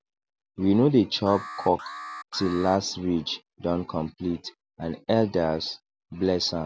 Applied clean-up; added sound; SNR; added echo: none; Alarm; 13 dB; none.